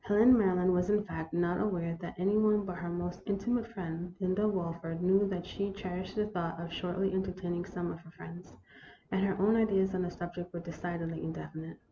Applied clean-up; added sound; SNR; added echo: none; none; none; none.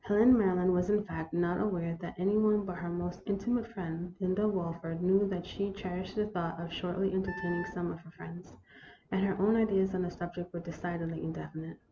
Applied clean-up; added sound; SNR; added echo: none; Wind instrument, woodwind instrument; 12 dB; none.